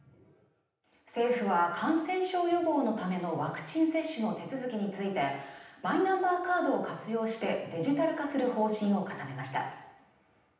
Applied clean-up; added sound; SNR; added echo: none; none; none; reverberation time 0.9 s.